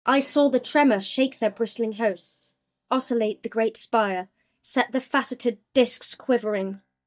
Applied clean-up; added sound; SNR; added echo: neural mask model DeepFilterNet 3.